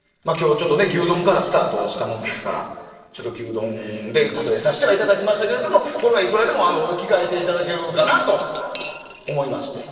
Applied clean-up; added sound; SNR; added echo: neural separator model SepFormer DNS4.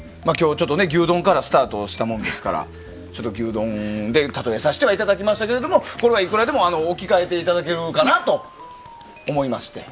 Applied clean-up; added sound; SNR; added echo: none; none; none; none.